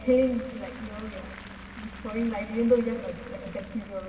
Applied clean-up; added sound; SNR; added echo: none; Applause; 18 dB; reverberation time 1.8 s.